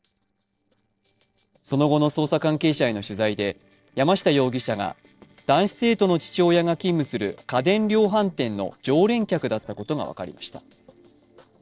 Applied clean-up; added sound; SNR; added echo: neural separator model SepFormer DNS4.